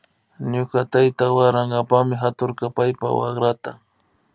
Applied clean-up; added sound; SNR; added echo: none; none; none; none.